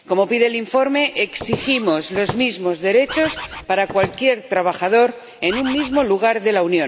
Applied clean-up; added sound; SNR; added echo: none; Walk, footsteps + Bird; 12 dB; none.